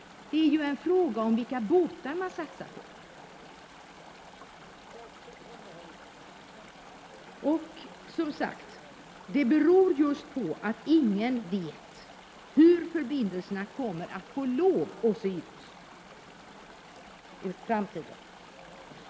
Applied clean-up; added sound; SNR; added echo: none; Chatter / Stream; 19 dB; none.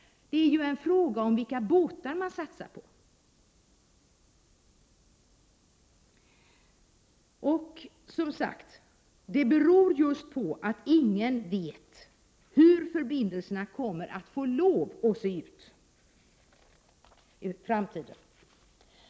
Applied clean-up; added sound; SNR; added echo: none; none; none; none.